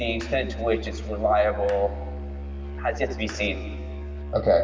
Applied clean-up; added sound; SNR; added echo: none; Musical instrument; 7 dB; reverberation time 1.8 s.